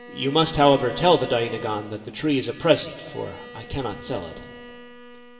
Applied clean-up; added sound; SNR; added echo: none; Bowed string instrument; 17 dB; reverberation time 1.6 s.